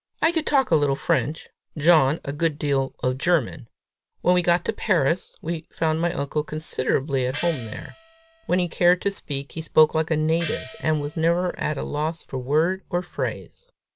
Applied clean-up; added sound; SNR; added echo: none; Gong; 15 dB; none.